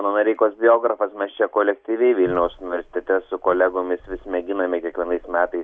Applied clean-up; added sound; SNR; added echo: none; none; none; none.